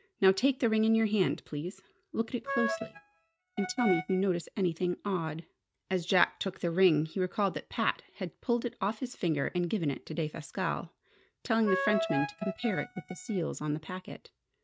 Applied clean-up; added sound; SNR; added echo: neural mask model RNNoise.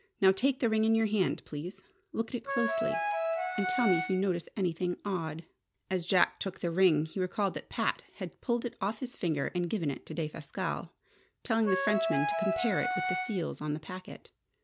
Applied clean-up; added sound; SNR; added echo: none; Wind instrument, woodwind instrument; 0 dB; none.